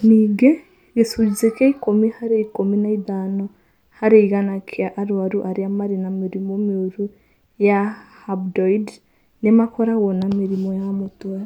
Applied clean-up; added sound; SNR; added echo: none; none; none; none.